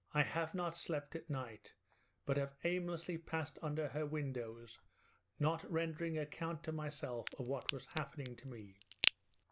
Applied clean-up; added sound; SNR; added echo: none; Crack; -4 dB; none.